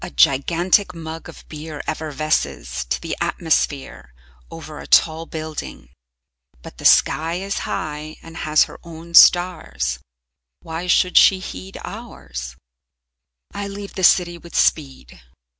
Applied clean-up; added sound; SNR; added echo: none; none; none; none.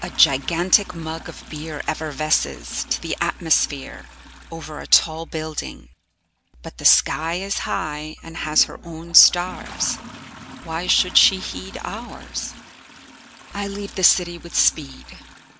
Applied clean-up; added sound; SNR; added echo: none; Toilet flush; 19 dB; none.